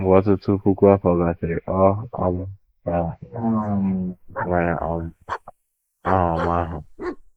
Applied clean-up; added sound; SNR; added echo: neural mask model Resemble Enhance denoiser.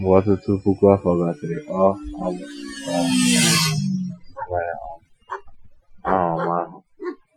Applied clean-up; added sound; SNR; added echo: classical method Wiener filter.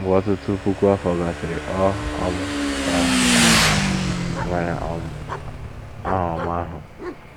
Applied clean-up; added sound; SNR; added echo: none; Motorcycle / Engine; -1 dB; none.